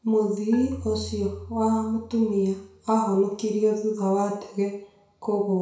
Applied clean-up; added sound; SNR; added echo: none; Marimba, xylophone; 17 dB; reverberation time 0.6 s.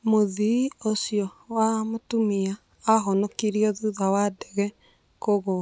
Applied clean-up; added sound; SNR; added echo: none; none; none; none.